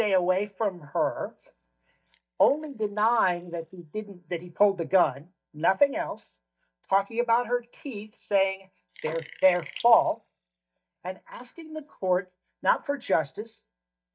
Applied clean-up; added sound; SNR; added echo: neural mask model DeepFilterNet 3.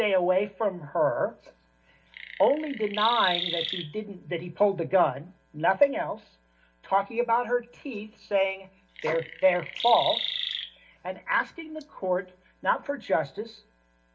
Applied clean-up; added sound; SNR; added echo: none; Chirp, tweet; 6 dB; reverberation time 0.2 s.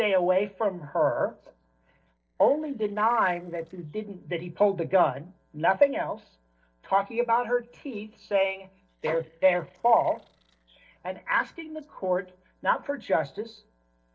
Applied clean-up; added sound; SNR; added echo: neural separator model SepFormer DNS4.